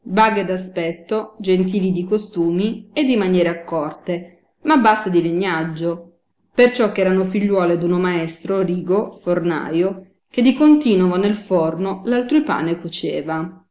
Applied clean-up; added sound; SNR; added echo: none; none; none; none.